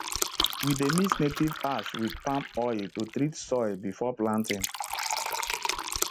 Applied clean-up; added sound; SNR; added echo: none; Fill (with liquid); 3 dB; none.